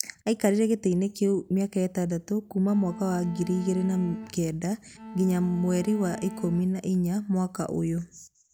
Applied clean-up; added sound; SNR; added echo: none; Bowed string instrument; 13 dB; none.